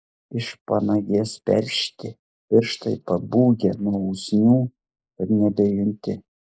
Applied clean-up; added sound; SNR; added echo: neural mask model Resemble Enhance denoiser.